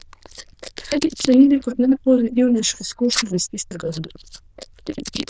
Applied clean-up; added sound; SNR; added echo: neural diffusion model UNIVERSE++.